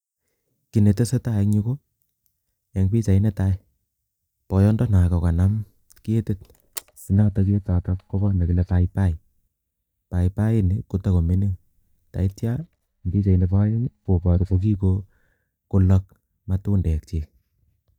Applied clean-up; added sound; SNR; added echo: neural mask model DeepFilterNet 3.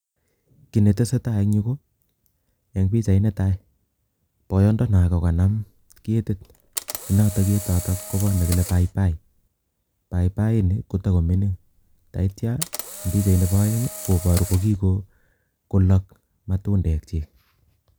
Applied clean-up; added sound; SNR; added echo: none; Camera; 14 dB; none.